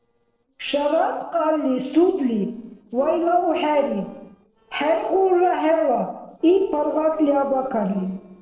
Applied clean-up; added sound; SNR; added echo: neural separator model SepFormer DNS4.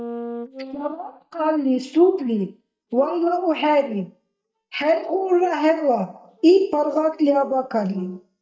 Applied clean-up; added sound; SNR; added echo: neural mask model DeepFilterNet 3.